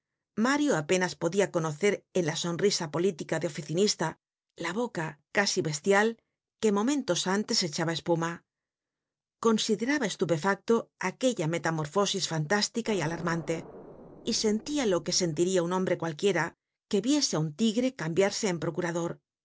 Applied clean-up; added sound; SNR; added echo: neural separator model SepFormer DNS4.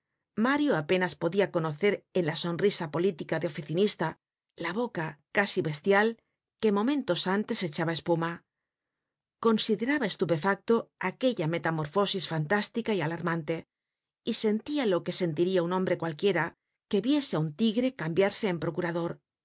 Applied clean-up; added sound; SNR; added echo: none; none; none; none.